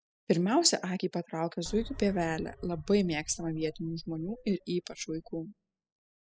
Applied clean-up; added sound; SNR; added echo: classical method spectral subtraction.